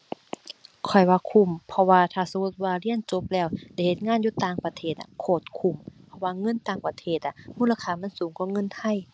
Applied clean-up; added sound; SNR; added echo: none; none; none; none.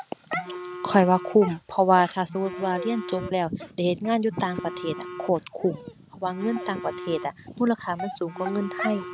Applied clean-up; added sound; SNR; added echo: none; Telephone + Dog; 11 dB; none.